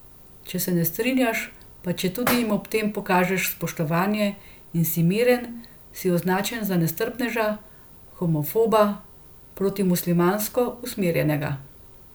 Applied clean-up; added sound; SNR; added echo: none; none; none; none.